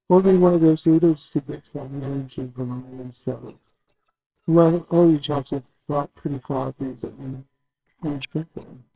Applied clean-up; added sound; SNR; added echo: neural separator model SepFormer WHAMR!.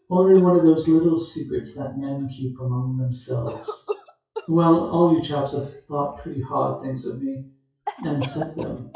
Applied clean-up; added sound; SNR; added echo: classical method WPE with log-MMSE.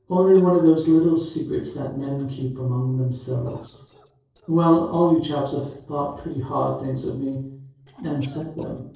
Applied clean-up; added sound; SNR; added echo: neural separator model SepFormer DNS4.